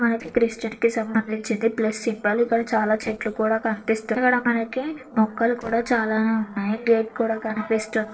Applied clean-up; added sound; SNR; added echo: neural separator model SepFormer DNS4.